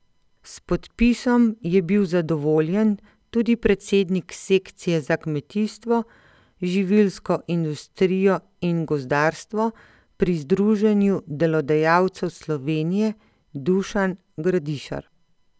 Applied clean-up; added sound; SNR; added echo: none; none; none; none.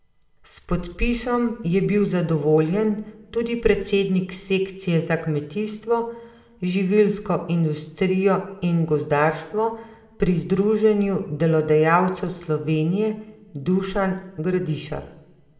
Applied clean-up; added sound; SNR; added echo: none; none; none; reverberation time 0.7 s.